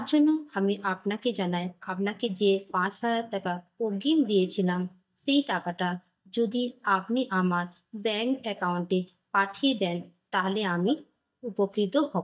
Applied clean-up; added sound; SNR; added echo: neural mask model DeepFilterNet 3.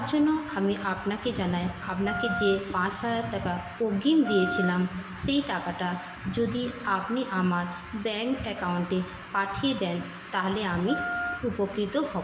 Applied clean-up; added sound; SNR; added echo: none; Wind instrument, woodwind instrument; 5 dB; reverberation time 1.8 s.